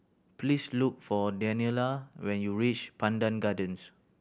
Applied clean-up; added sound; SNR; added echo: none; none; none; none.